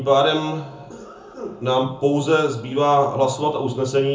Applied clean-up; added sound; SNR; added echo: none; none; none; reverberation time 0.6 s.